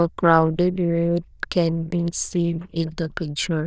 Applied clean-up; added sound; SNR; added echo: neural diffusion model UNIVERSE++.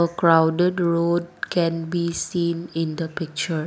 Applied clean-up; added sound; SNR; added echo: none; none; none; none.